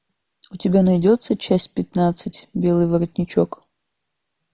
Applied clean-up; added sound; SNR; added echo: none; none; none; none.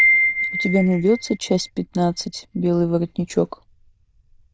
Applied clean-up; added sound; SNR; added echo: neural diffusion model UNIVERSE++.